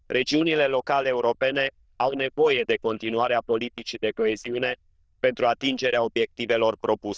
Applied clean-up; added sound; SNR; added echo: neural diffusion model UNIVERSE++.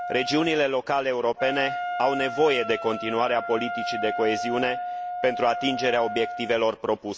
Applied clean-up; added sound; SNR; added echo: none; Wind instrument, woodwind instrument; 6 dB; none.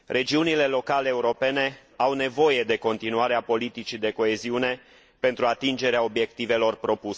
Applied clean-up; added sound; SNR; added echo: none; none; none; none.